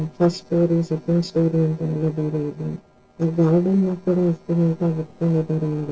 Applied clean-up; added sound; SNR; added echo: neural separator model SepFormer DNS4.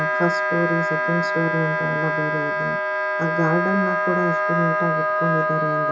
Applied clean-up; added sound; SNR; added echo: none; Wind instrument, woodwind instrument; -3 dB; reverberation time 0.2 s.